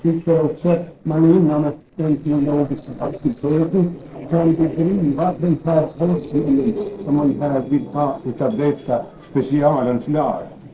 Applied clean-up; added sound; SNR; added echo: neural separator model SepFormer DNS4.